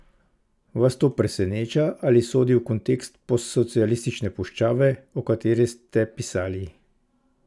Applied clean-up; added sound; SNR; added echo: none; none; none; none.